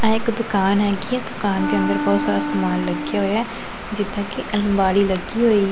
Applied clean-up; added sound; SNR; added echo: none; Wind instrument, woodwind instrument; 6 dB; none.